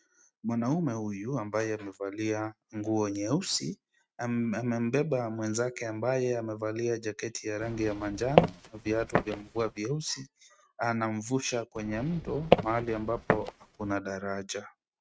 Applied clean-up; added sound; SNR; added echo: neural mask model RNNoise.